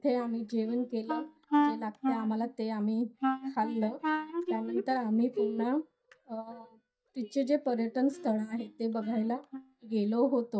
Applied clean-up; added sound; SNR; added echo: neural mask model DeepFilterNet 3.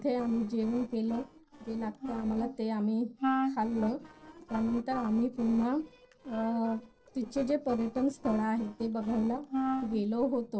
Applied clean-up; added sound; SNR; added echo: neural separator model SepFormer DNS4.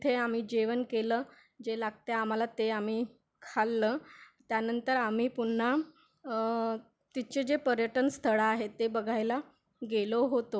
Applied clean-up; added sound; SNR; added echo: none; none; none; none.